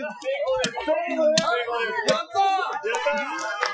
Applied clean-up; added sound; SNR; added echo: classical method Wiener filter.